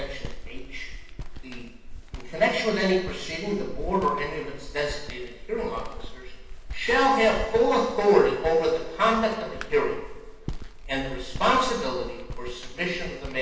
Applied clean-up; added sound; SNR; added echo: none; Walk, footsteps; 9 dB; reverberation time 0.9 s.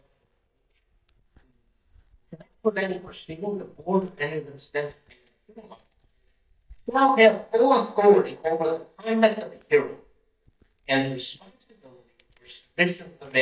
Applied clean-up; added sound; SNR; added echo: neural mask model DeepFilterNet 3.